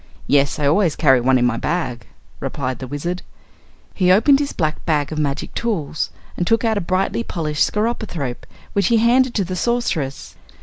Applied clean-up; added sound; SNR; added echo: none; none; none; none.